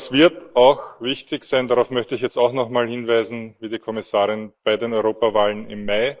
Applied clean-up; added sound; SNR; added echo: neural mask model Resemble Enhance denoiser.